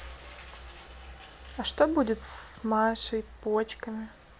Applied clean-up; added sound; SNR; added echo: none; none; none; none.